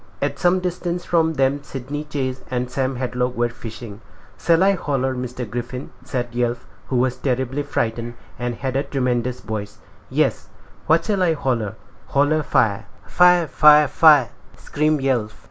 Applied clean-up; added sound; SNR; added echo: none; none; none; none.